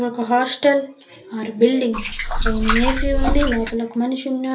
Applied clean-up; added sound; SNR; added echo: none; Liquid; -2 dB; reverberation time 0.3 s.